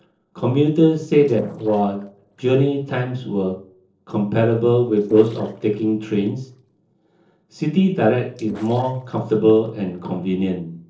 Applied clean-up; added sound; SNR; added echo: neural separator model SepFormer DNS4.